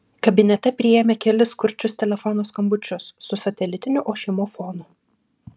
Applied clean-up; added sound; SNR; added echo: none; none; none; none.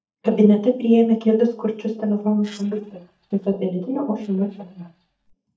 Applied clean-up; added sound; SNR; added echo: neural mask model DeepFilterNet 3.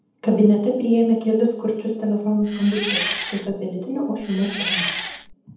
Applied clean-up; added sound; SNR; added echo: none; Engine; 3 dB; reverberation time 0.8 s.